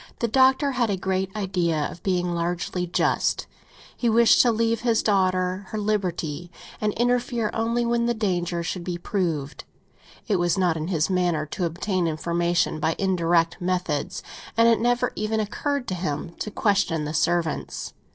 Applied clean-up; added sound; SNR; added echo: neural separator model SepFormer DNS4.